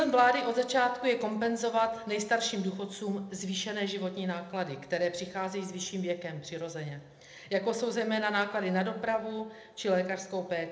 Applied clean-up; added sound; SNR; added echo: none; none; none; reverberation time 0.7 s.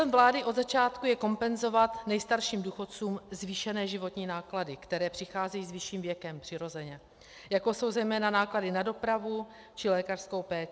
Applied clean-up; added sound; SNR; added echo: none; none; none; none.